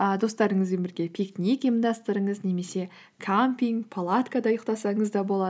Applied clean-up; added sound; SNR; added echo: none; none; none; none.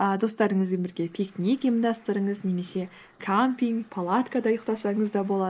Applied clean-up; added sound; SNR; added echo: neural mask model Resemble Enhance denoiser.